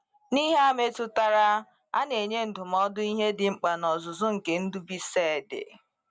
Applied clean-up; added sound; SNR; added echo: none; none; none; none.